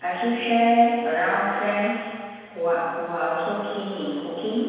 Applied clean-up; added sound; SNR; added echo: none; none; none; reverberation time 1.9 s.